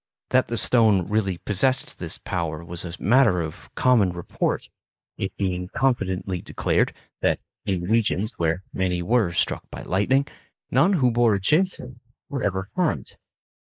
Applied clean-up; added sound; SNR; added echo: neural mask model Resemble Enhance denoiser.